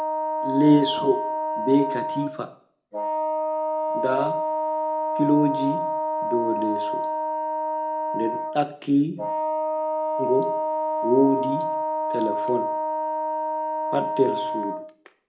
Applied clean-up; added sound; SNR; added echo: none; Wind instrument, woodwind instrument; 0 dB; reverberation time 0.3 s.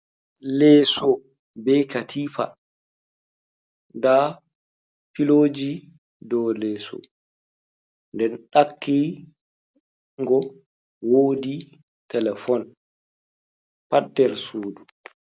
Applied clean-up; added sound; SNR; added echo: none; none; none; none.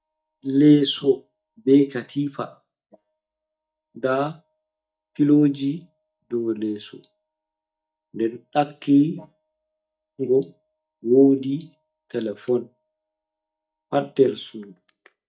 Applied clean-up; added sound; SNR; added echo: neural mask model DeepFilterNet 3.